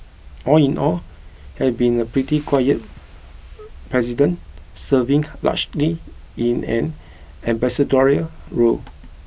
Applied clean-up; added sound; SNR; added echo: none; none; none; none.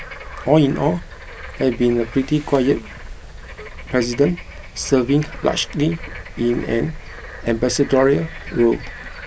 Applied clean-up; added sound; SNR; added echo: none; Bird / Frog; 15 dB; none.